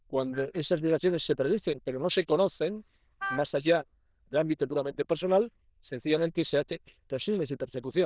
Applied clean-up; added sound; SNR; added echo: neural diffusion model UNIVERSE++.